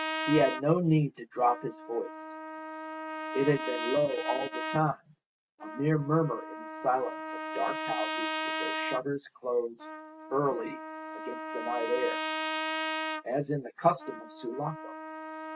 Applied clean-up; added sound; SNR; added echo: neural mask model RNNoise.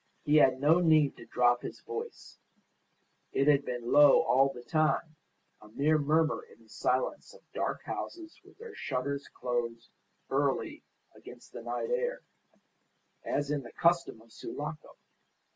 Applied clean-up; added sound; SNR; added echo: none; none; none; none.